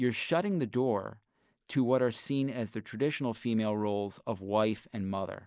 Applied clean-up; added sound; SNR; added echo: none; none; none; none.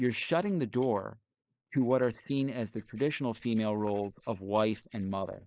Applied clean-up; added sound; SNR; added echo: neural mask model Resemble Enhance denoiser.